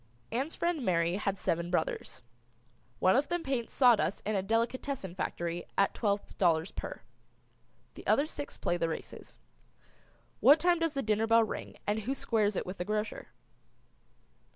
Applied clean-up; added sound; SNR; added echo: none; none; none; none.